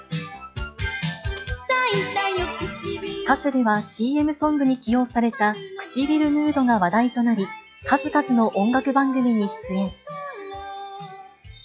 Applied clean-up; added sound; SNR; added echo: classical method log-MMSE.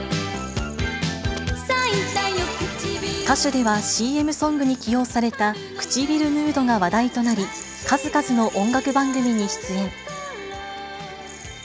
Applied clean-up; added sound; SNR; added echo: none; Rattle; 20 dB; none.